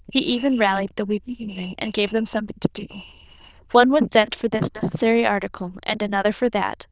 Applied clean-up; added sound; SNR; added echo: neural diffusion model UNIVERSE++.